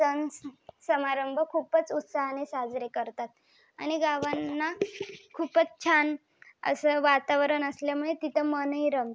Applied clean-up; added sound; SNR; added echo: none; none; none; none.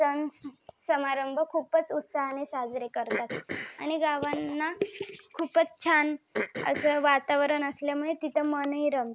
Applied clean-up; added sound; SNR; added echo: none; Cough; 12 dB; none.